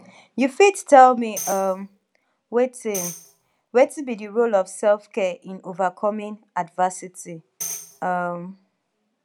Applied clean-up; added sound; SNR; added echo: none; Tambourine; 15 dB; none.